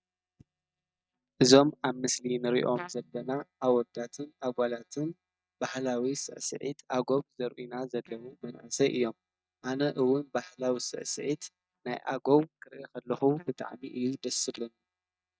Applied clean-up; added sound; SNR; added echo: neural mask model DeepFilterNet 3.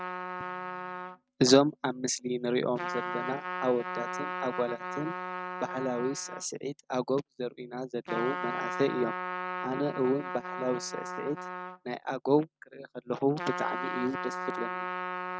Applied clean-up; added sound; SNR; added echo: neural mask model RNNoise.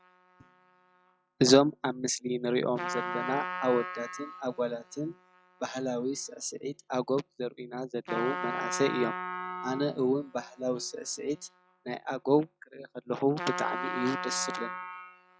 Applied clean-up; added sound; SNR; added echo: classical method log-MMSE.